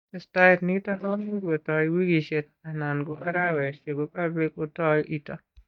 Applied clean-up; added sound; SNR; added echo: neural mask model DeepFilterNet 3.